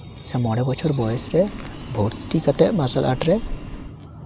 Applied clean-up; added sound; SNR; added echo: none; Boiling; 13 dB; none.